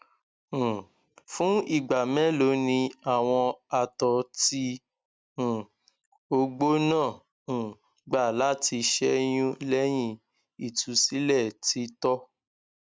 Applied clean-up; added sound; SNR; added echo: none; none; none; none.